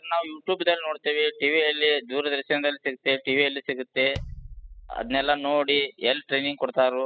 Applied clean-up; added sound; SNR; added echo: classical method spectral subtraction.